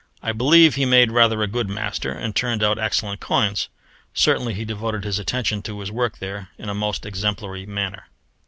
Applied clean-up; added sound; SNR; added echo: none; none; none; none.